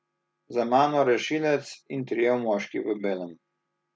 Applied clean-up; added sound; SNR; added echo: none; none; none; none.